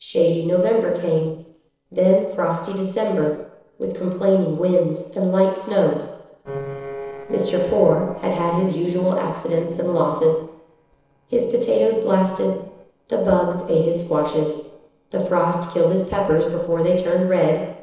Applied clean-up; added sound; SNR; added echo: neural separator model SepFormer DNS4.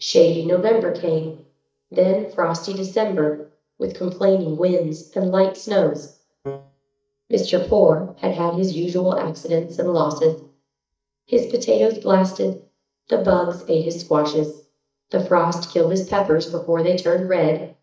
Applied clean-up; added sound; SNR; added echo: neural mask model DeepFilterNet 3.